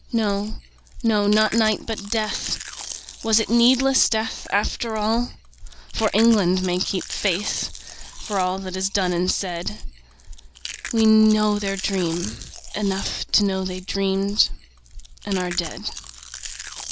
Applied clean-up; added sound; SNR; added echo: none; Chewing, mastication; 12 dB; none.